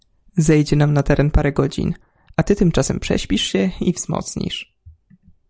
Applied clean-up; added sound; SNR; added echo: none; none; none; none.